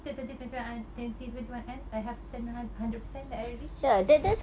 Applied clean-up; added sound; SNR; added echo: none; none; none; none.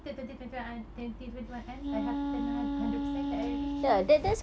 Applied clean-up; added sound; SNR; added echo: none; Wind instrument, woodwind instrument; 2 dB; none.